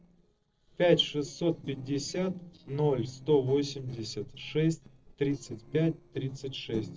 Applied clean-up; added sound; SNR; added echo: neural separator model SepFormer DNS4.